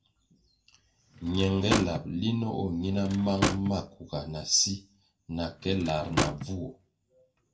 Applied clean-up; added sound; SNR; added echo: none; Drawer open or close / Wood; 4 dB; reverberation time 0.2 s.